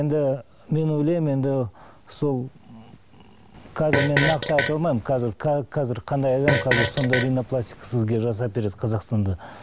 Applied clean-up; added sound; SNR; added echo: none; Fart; 2 dB; none.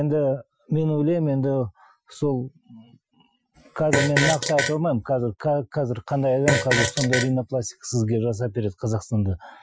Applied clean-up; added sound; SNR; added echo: classical method Wiener filter.